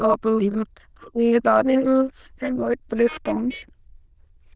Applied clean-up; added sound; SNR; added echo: neural diffusion model UNIVERSE++.